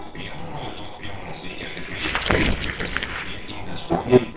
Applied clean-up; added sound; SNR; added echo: neural separator model SepFormer WHAMR!.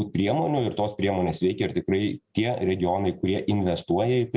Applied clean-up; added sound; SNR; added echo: none; none; none; none.